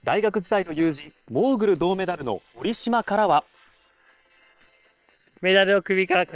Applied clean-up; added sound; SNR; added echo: neural separator model SepFormer WHAM!.